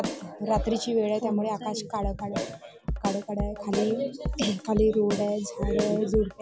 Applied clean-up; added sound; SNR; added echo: none; Drum kit; 7 dB; none.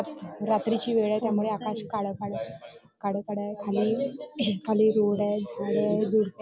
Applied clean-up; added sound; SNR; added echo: none; none; none; none.